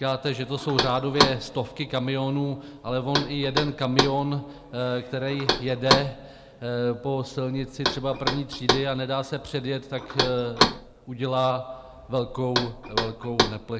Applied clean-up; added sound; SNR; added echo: none; Knock; 2 dB; none.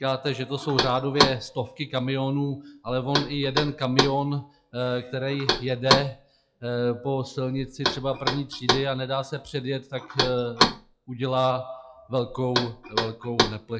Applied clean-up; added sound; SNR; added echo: classical method log-MMSE.